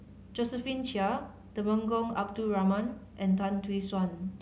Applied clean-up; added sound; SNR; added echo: none; none; none; none.